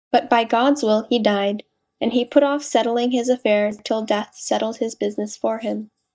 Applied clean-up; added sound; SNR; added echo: neural mask model DeepFilterNet 3.